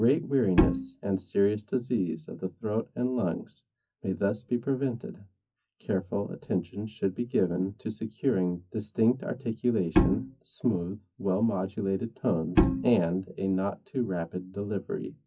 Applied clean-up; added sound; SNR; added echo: classical method WPE with log-MMSE.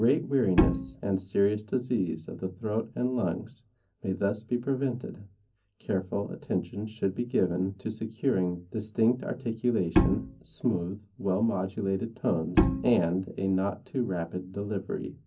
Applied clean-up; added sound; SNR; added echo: none; Bowed string instrument; -1 dB; reverberation time 0.4 s.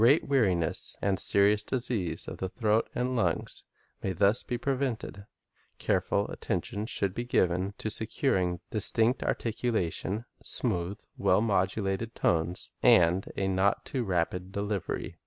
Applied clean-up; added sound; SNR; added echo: none; none; none; none.